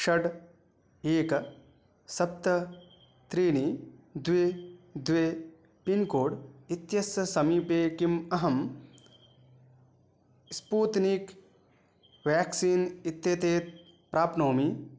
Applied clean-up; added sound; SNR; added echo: none; none; none; none.